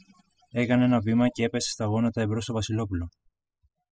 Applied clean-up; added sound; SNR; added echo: classical method spectral subtraction.